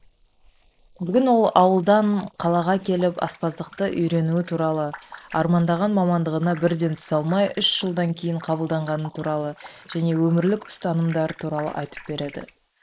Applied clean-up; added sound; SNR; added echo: neural mask model Resemble Enhance denoiser.